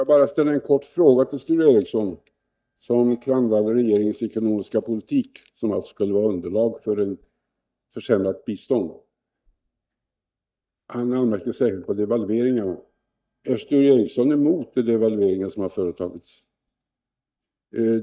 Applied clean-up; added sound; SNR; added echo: neural mask model DeepFilterNet 3.